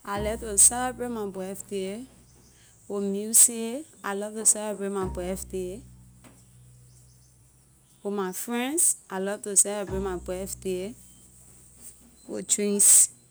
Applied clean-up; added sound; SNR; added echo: none; Bowed string instrument; 20 dB; none.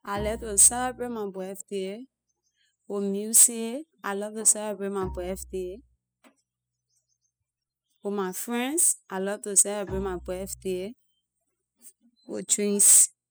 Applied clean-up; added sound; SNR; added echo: classical method spectral subtraction.